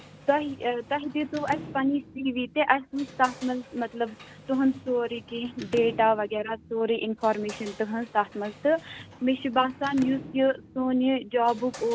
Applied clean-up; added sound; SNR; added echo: none; Sliding door / Slam; 18 dB; none.